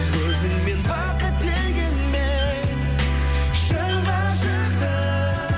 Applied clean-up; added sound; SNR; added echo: none; Bowed string instrument; 18 dB; none.